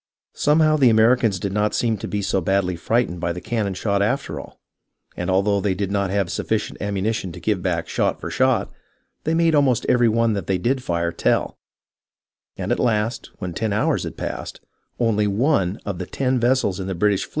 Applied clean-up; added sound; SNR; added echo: none; none; none; none.